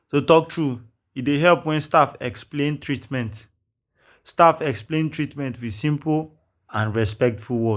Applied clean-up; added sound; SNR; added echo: neural mask model Resemble Enhance denoiser.